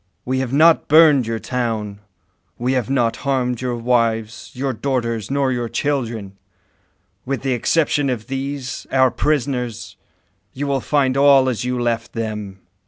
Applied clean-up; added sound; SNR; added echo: none; none; none; none.